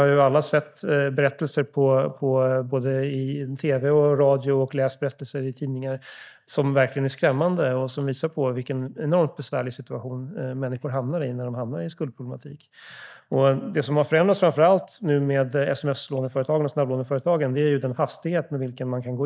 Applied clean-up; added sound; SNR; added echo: neural mask model DeepFilterNet 3.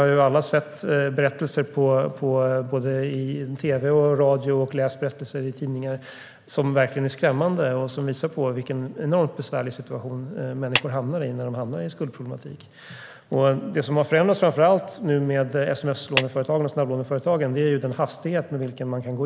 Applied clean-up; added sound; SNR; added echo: none; Clapping; 8 dB; none.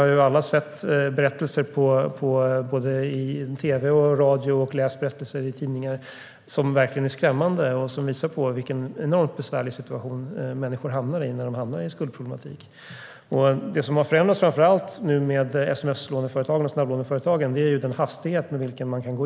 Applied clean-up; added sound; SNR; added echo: none; none; none; none.